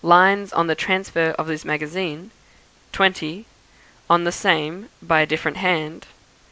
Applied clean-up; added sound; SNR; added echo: none; none; none; none.